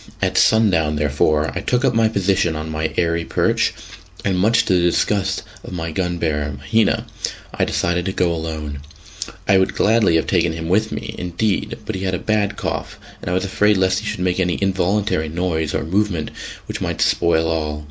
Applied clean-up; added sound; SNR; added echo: none; none; none; none.